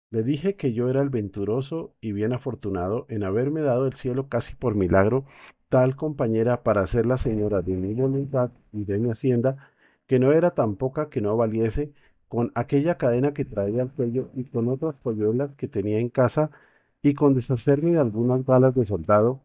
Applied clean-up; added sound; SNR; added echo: neural mask model DeepFilterNet 3.